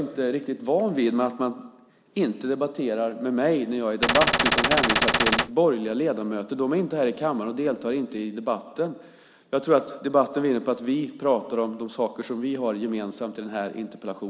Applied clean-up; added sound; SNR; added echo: none; Gunshot, gunfire; -3 dB; none.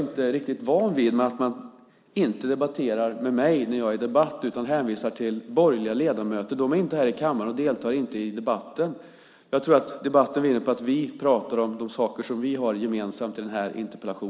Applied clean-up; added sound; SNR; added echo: none; none; none; none.